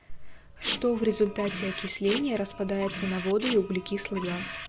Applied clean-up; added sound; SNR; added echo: none; Printer; 9 dB; none.